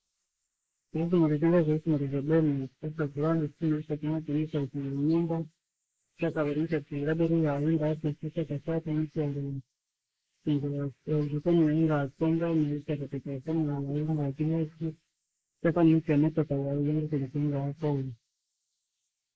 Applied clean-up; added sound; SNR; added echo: neural mask model Resemble Enhance denoiser.